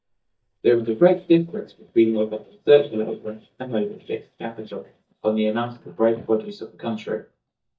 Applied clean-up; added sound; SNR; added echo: neural mask model DeepFilterNet 3.